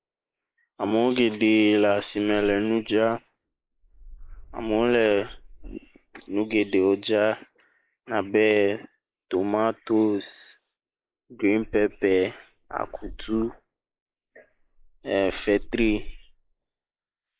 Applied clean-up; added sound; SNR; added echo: neural mask model Resemble Enhance denoiser.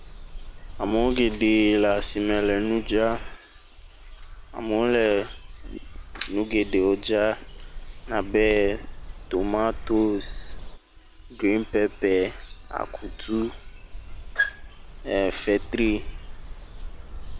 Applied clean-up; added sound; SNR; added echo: none; Bird; 10 dB; none.